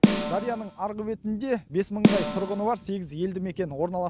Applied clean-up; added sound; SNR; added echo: none; Snare drum; -1 dB; none.